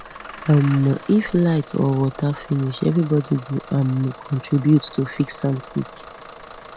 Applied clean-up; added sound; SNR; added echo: none; Engine starting / Bus; 18 dB; none.